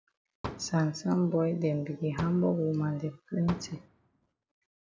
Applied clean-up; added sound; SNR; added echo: none; Fireworks; 13 dB; none.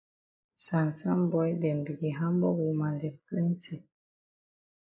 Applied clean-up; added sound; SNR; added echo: neural mask model Resemble Enhance denoiser.